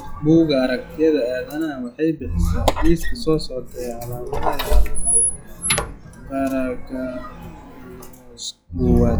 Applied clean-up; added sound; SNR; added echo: classical method log-MMSE.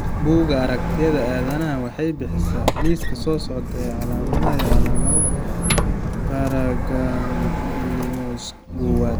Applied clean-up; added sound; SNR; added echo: none; Squeak; -3 dB; none.